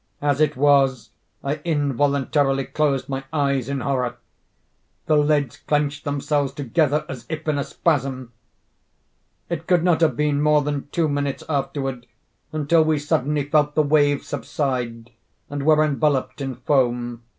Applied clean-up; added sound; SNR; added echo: none; none; none; none.